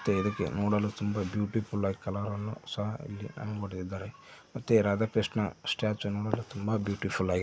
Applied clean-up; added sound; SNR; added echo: none; none; none; none.